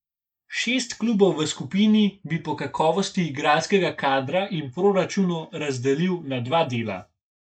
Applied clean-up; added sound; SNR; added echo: neural mask model Resemble Enhance denoiser.